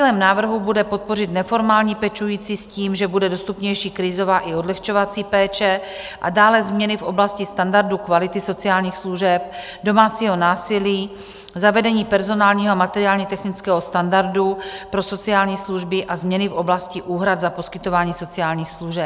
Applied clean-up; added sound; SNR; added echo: none; none; none; none.